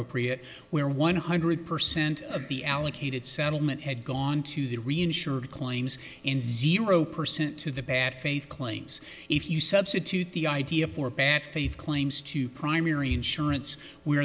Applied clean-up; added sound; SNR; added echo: none; none; none; none.